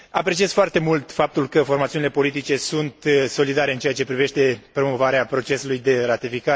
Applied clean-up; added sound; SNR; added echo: none; none; none; none.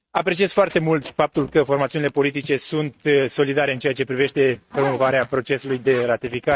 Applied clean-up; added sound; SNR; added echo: neural mask model RNNoise.